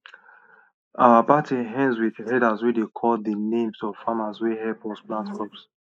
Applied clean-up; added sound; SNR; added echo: neural mask model Resemble Enhance denoiser.